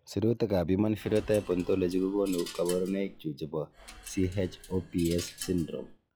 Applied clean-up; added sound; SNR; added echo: classical method log-MMSE.